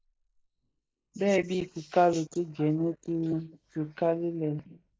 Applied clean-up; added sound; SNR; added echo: neural mask model Resemble Enhance denoiser.